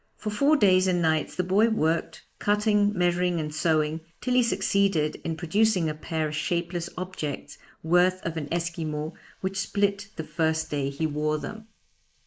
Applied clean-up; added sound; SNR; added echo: neural mask model Resemble Enhance denoiser.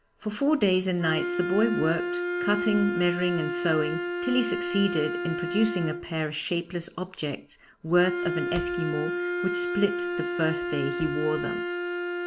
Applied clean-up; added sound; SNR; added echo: none; Wind instrument, woodwind instrument; 3 dB; none.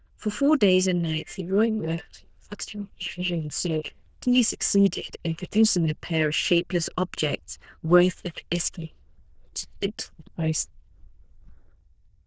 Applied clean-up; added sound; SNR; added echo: neural diffusion model UNIVERSE++.